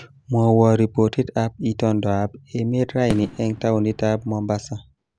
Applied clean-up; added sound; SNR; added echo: none; Fireworks; 13 dB; none.